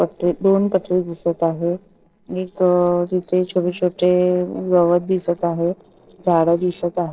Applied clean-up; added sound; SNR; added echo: neural separator model SepFormer DNS4.